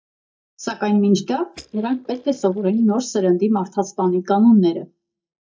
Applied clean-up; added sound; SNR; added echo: neural mask model DeepFilterNet 3.